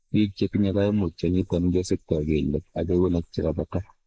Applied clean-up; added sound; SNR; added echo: neural mask model Resemble Enhance denoiser.